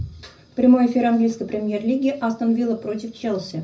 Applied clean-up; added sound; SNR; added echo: none; none; none; reverberation time 0.4 s.